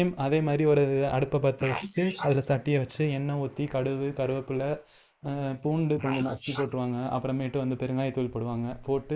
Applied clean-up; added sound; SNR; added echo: neural mask model Resemble Enhance denoiser.